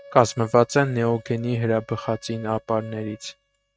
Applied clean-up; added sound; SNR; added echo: neural mask model RNNoise.